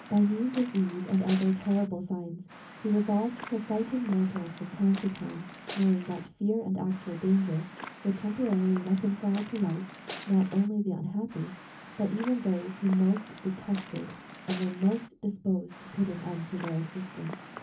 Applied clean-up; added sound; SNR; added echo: none; Waves, surf / Wind; 16 dB; reverberation time 0.3 s.